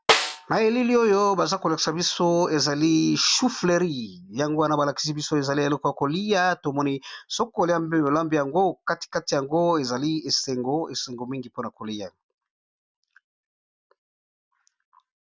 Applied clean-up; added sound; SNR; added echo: none; Snare drum; 2 dB; none.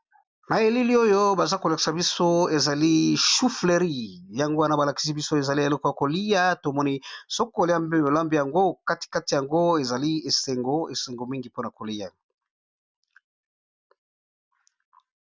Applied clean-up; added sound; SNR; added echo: none; none; none; none.